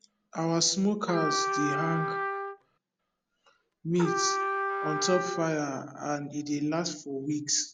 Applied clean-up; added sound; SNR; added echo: none; Trumpet; 2 dB; none.